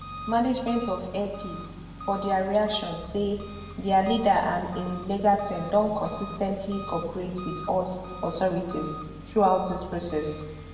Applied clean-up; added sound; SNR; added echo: none; Engine; 13 dB; reverberation time 1.1 s.